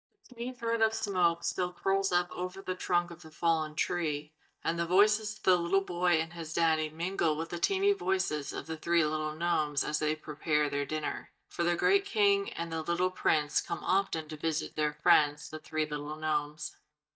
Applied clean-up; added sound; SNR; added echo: neural mask model DeepFilterNet 3.